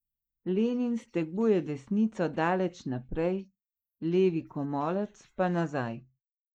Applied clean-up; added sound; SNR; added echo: neural mask model Resemble Enhance denoiser.